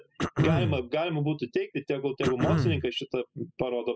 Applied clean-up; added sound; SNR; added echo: classical method spectral subtraction.